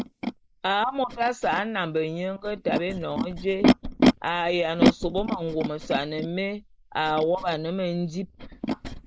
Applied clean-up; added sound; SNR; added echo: neural mask model Resemble Enhance denoiser.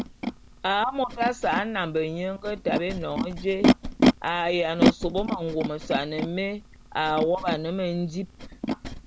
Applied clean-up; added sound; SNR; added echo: none; Animal; 0 dB; none.